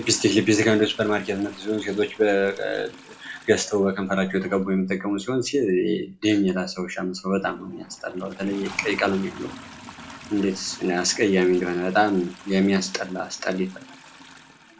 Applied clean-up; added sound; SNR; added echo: none; Toilet flush; 20 dB; reverberation time 0.3 s.